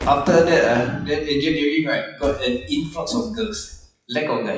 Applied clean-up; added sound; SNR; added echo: classical method WPE with log-MMSE.